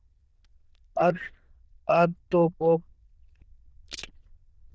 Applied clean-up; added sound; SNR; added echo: neural diffusion model UNIVERSE++.